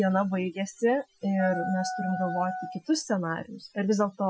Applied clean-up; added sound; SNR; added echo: classical method Wiener filter.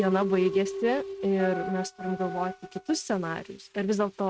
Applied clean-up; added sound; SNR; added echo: neural mask model RNNoise.